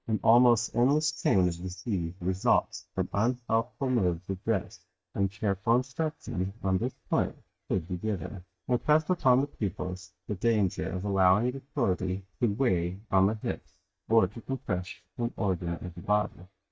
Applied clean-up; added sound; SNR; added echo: neural mask model DeepFilterNet 3.